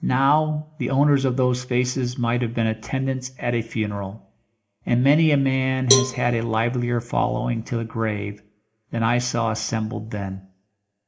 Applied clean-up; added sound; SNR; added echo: none; Cowbell; 6 dB; reverberation time 0.4 s.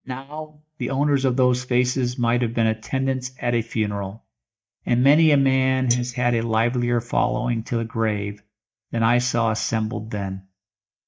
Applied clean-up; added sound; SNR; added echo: neural mask model DeepFilterNet 3.